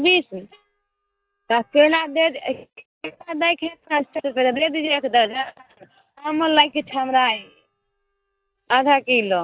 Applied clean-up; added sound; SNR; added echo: neural mask model DeepFilterNet 3.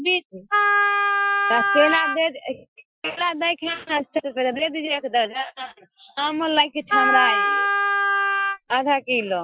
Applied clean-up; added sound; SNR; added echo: classical method Wiener filter.